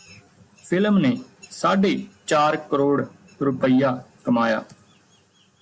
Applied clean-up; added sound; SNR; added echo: none; none; none; none.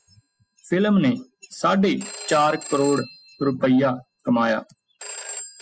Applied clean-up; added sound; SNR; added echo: classical method spectral subtraction.